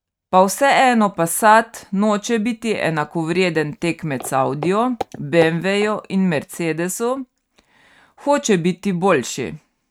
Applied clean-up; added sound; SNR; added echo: neural mask model RNNoise.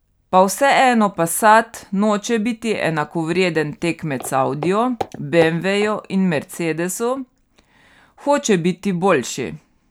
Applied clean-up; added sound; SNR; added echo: none; Walk, footsteps; 15 dB; none.